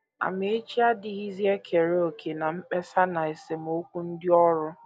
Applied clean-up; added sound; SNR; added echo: none; none; none; none.